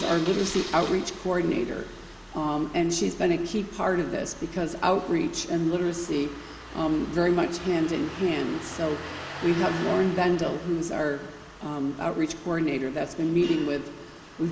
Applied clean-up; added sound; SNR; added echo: none; Engine starting; 15 dB; reverberation time 0.4 s.